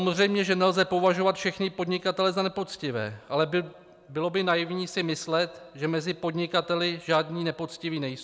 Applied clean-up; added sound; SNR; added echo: none; none; none; none.